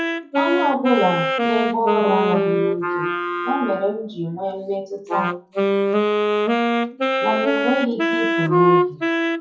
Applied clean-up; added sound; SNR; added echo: classical method WPE with log-MMSE.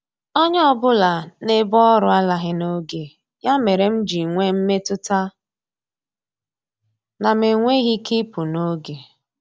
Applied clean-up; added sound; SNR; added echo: none; none; none; none.